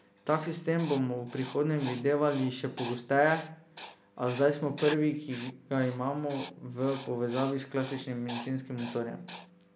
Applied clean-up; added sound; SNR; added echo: none; Writing; 14 dB; none.